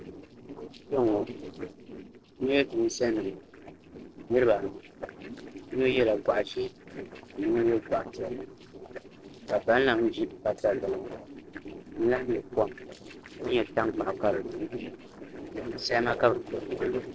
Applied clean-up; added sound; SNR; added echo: neural separator model SepFormer DNS4.